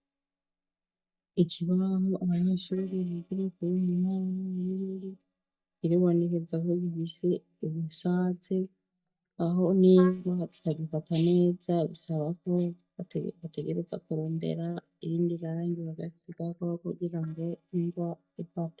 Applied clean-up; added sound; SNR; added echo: neural mask model DeepFilterNet 3.